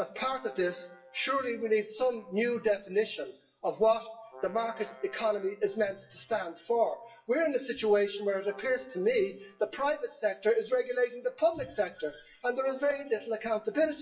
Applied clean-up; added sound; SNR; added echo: classical method WPE with log-MMSE.